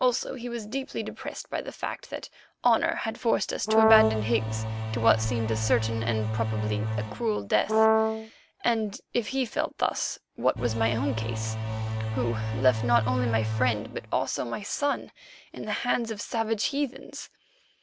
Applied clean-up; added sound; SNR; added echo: none; Brass instrument + Engine / Domestic sounds, home sounds; -1 dB; none.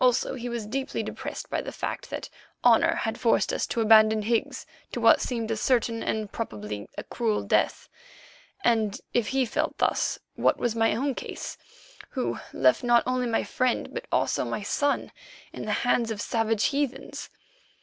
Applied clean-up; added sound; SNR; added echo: none; none; none; none.